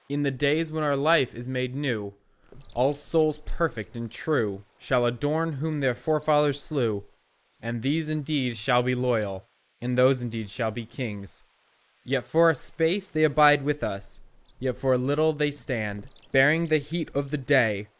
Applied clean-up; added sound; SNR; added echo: neural mask model Resemble Enhance denoiser.